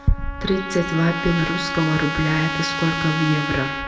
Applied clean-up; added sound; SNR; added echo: none; Trumpet; 5 dB; reverberation time 0.9 s.